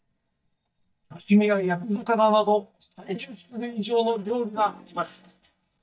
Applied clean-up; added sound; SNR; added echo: neural mask model DeepFilterNet 3.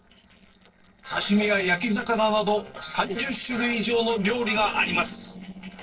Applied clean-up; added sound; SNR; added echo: neural separator model SepFormer DNS4.